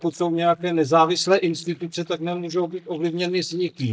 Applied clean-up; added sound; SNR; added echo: neural mask model DeepFilterNet 3.